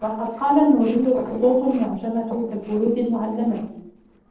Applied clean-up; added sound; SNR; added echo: neural separator model SepFormer DNS4.